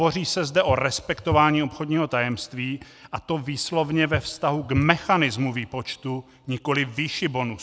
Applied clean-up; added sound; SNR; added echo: none; Walk, footsteps / Bird vocalization, bird call, bird song; 12 dB; none.